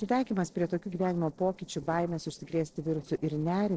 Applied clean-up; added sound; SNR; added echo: neural separator model SepFormer DNS4.